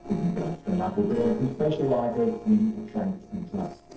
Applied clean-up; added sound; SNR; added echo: neural separator model SepFormer DNS4.